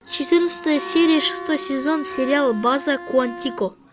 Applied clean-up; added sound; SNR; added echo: none; Bowed string instrument + Wind instrument, woodwind instrument; 12 dB; none.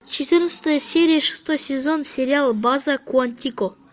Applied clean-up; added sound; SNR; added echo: none; none; none; none.